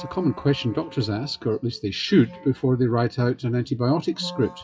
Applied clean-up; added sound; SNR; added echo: classical method WPE with log-MMSE.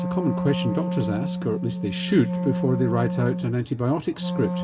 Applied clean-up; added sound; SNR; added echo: none; Wind instrument, woodwind instrument; 3 dB; reverberation time 2.5 s.